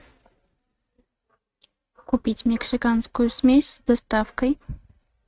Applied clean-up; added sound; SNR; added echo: neural mask model RNNoise.